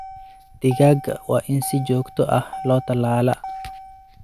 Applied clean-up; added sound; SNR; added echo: none; Motor vehicle (road); 15 dB; none.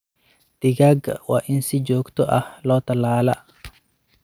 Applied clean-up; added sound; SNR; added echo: none; none; none; none.